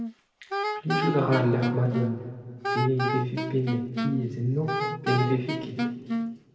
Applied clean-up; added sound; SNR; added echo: none; Wind instrument, woodwind instrument; 3 dB; reverberation time 2.1 s.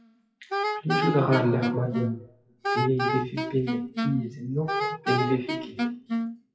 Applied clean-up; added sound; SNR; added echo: classical method WPE with log-MMSE.